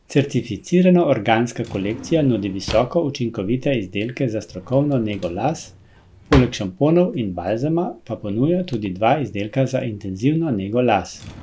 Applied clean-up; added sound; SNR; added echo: none; Drawer open or close; 15 dB; none.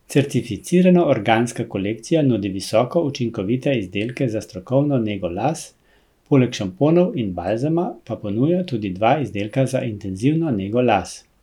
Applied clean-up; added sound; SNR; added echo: none; none; none; none.